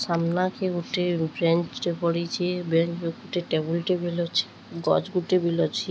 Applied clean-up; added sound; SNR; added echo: none; none; none; none.